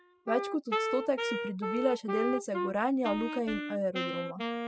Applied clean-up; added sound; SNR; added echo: classical method spectral subtraction.